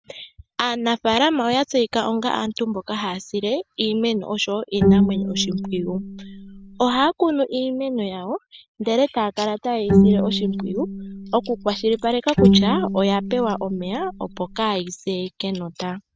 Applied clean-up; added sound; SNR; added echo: none; Bowed string instrument; -2 dB; none.